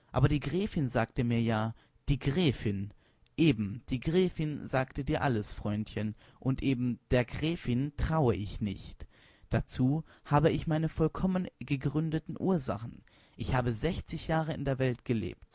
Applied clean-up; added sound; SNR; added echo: none; none; none; none.